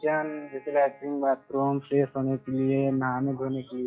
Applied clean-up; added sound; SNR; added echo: classical method log-MMSE.